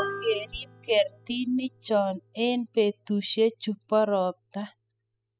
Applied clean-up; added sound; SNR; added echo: classical method spectral subtraction.